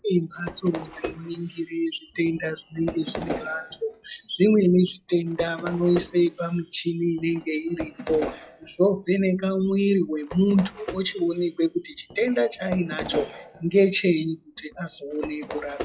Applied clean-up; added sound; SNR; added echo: classical method log-MMSE.